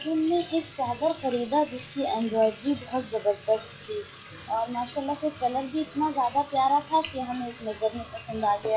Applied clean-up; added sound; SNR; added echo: classical method log-MMSE.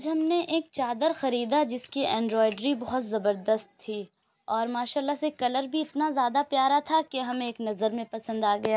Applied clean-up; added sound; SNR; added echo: none; none; none; none.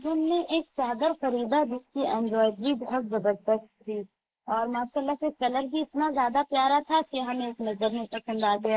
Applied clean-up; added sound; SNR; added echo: neural mask model Resemble Enhance denoiser.